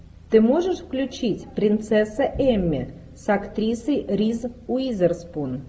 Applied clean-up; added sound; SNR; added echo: none; none; none; none.